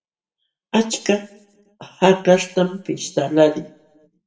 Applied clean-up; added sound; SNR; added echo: none; none; none; reverberation time 0.4 s.